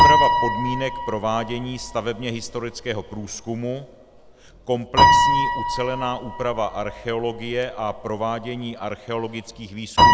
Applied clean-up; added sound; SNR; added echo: none; Piano; -5 dB; none.